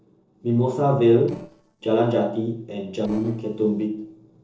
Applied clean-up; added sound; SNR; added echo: neural separator model SepFormer DNS4.